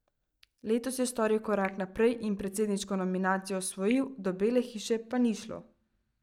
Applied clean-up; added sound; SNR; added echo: neural mask model DeepFilterNet 3.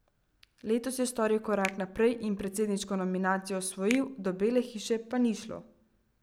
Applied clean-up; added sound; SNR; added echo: none; Finger snapping; 17 dB; none.